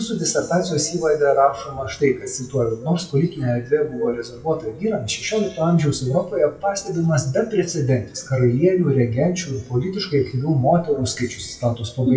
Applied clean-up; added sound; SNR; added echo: classical method WPE with log-MMSE.